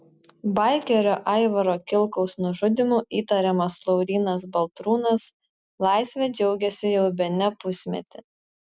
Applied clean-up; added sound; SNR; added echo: none; none; none; none.